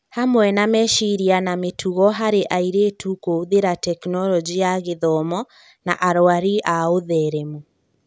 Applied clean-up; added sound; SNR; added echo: none; none; none; none.